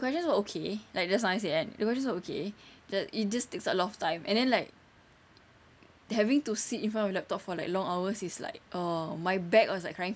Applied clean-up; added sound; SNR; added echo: none; none; none; none.